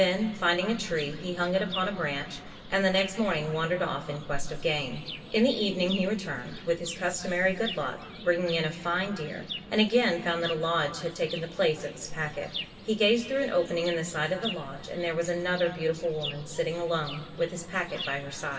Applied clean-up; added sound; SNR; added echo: none; Chirp, tweet; 14 dB; reverberation time 1.8 s.